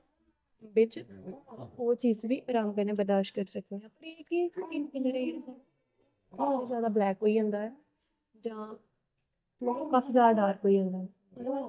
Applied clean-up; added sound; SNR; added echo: neural mask model DeepFilterNet 3.